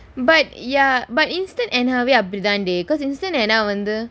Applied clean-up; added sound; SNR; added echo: none; none; none; none.